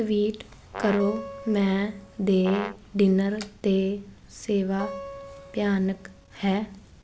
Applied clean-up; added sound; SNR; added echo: none; Brass instrument + Acoustic guitar; 13 dB; none.